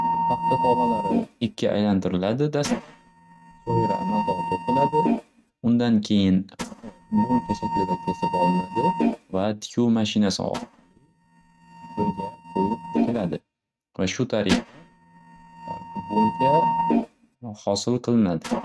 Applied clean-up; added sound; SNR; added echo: neural mask model RNNoise.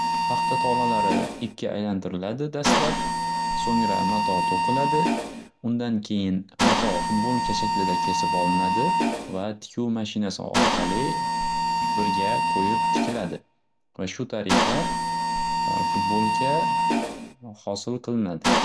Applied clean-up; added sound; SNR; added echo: none; Mechanisms; -4 dB; none.